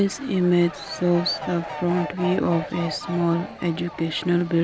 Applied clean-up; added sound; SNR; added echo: none; Fowl; 12 dB; none.